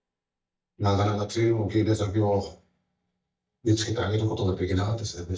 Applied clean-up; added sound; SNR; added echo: neural mask model DeepFilterNet 3.